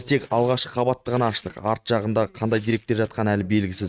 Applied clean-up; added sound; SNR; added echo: neural mask model RNNoise.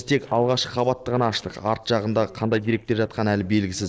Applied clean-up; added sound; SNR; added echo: neural separator model SepFormer DNS4.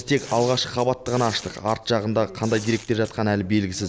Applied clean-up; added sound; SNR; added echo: none; Tearing; 17 dB; none.